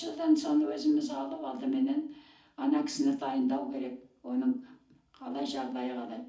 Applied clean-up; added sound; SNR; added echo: none; none; none; reverberation time 0.4 s.